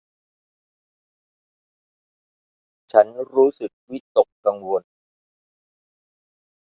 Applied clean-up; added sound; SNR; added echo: none; none; none; none.